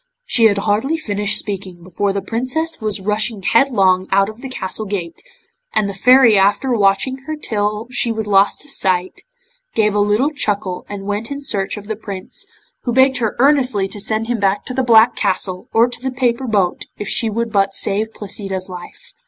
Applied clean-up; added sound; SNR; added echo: none; none; none; none.